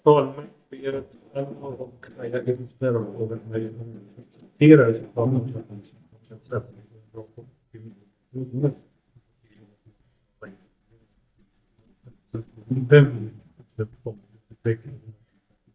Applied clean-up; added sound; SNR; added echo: neural mask model DeepFilterNet 3.